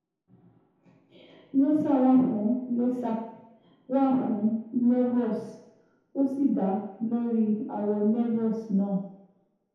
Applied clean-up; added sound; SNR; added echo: none; none; none; reverberation time 0.8 s.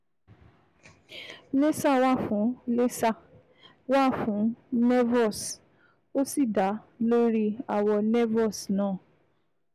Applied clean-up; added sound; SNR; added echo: none; none; none; none.